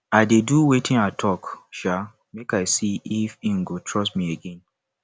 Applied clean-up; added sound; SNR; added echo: none; none; none; none.